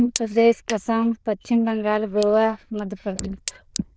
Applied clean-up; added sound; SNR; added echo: neural diffusion model UNIVERSE++.